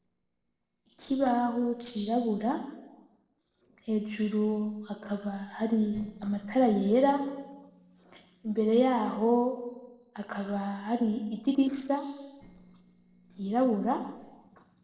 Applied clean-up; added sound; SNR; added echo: neural separator model SepFormer DNS4.